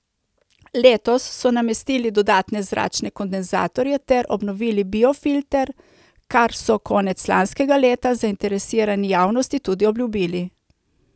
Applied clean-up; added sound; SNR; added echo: none; none; none; none.